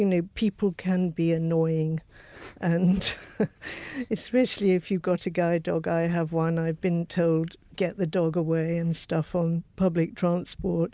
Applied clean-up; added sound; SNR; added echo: none; none; none; none.